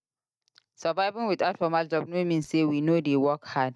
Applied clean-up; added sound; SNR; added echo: neural mask model DeepFilterNet 3.